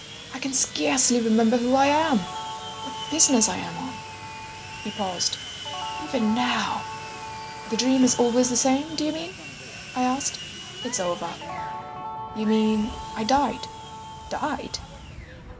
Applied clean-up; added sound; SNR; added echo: none; Sawing + Guitar; 10 dB; none.